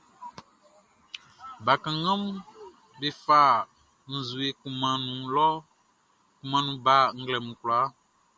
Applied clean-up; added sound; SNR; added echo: none; none; none; none.